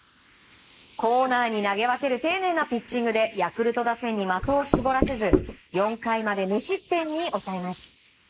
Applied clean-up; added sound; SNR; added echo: neural mask model Resemble Enhance denoiser.